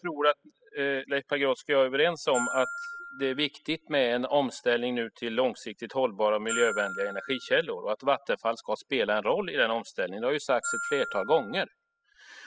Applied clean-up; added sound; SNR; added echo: classical method spectral subtraction.